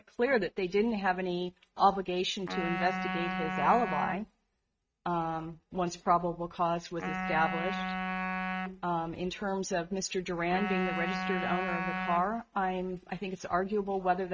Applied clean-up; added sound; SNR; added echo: neural mask model RNNoise.